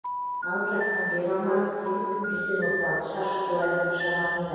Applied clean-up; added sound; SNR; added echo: none; Telephone; 2 dB; reverberation time 2.2 s.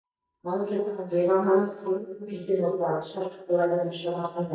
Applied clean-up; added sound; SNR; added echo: neural mask model DeepFilterNet 3.